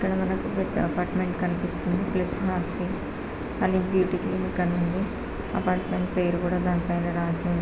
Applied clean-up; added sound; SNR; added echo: none; Writing; 17 dB; none.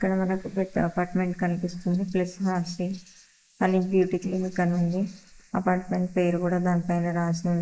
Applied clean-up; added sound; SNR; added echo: neural mask model Resemble Enhance denoiser.